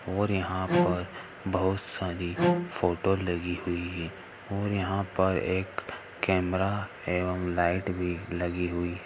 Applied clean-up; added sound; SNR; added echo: none; Bowed string instrument; 0 dB; none.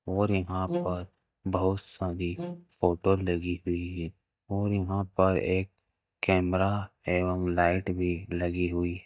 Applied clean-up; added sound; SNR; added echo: neural mask model DeepFilterNet 3.